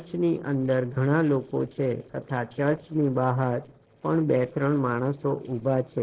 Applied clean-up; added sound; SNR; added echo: neural separator model SepFormer DNS4.